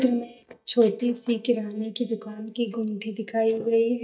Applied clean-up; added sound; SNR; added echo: neural mask model DeepFilterNet 3.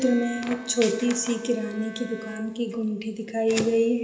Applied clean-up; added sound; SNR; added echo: none; Bowed string instrument; 18 dB; reverberation time 1.4 s.